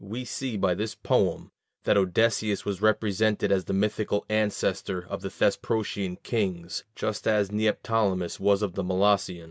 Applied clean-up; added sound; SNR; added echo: none; none; none; none.